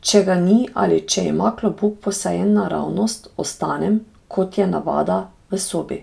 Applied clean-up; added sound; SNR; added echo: none; none; none; none.